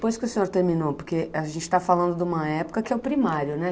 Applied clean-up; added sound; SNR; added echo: none; none; none; none.